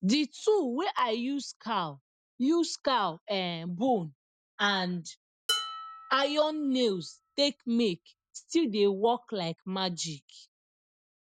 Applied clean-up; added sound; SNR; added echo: none; Dishes, pots, and pans; 11 dB; none.